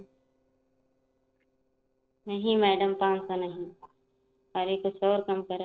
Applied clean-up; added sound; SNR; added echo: neural separator model SepFormer DNS4.